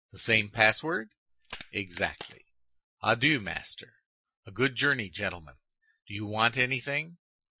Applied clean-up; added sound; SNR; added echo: classical method Wiener filter.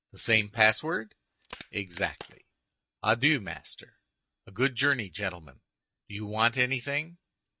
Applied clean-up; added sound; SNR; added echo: neural mask model RNNoise.